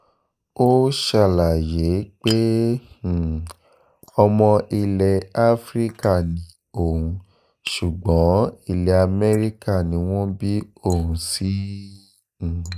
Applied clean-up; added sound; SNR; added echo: neural mask model Resemble Enhance denoiser.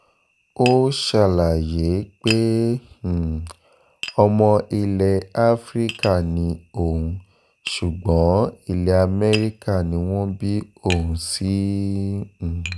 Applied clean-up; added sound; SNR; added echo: none; Tap; 17 dB; none.